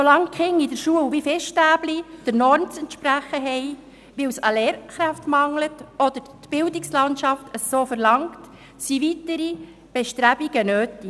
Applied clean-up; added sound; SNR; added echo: none; none; none; none.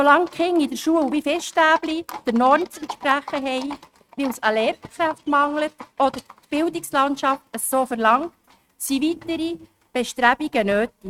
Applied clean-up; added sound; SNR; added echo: neural mask model RNNoise.